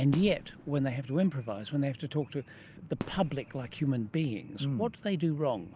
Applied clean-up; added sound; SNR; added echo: none; Fireworks; 17 dB; none.